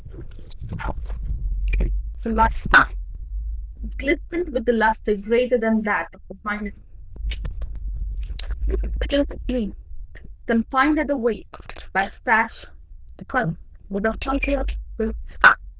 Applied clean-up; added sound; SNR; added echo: neural diffusion model UNIVERSE++.